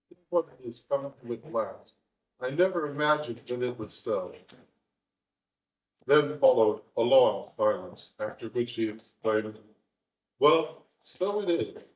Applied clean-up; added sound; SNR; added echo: neural mask model DeepFilterNet 3.